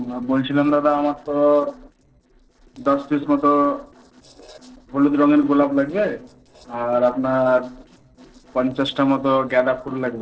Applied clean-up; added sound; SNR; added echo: neural separator model SepFormer DNS4.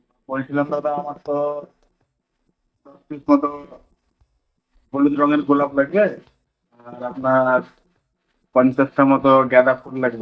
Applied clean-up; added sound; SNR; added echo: neural mask model DeepFilterNet 3.